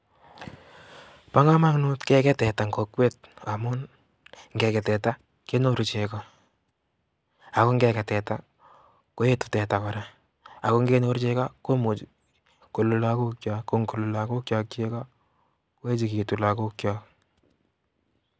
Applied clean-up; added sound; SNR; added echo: none; none; none; none.